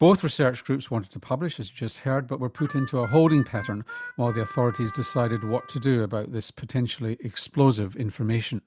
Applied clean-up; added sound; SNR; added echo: none; Harmonica; 15 dB; none.